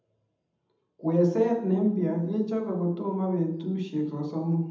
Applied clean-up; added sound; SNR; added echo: none; none; none; reverberation time 0.8 s.